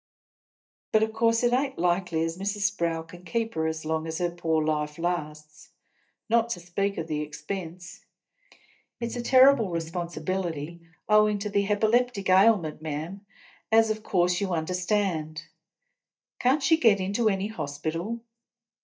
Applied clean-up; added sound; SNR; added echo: neural mask model DeepFilterNet 3.